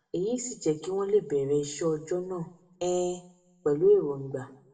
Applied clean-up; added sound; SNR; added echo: none; none; none; reverberation time 0.6 s.